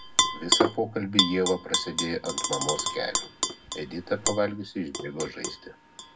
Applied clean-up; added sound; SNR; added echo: none; Tap / Glass; -2 dB; reverberation time 0.3 s.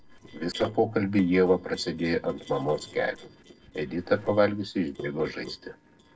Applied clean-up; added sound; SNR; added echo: neural separator model SepFormer DNS4.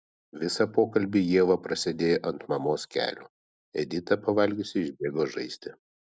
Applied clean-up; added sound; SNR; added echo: none; none; none; none.